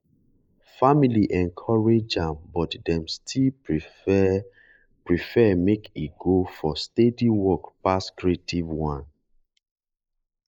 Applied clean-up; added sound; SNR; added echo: neural mask model Resemble Enhance denoiser.